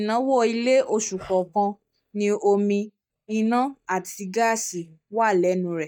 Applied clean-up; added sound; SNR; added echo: neural mask model DeepFilterNet 3.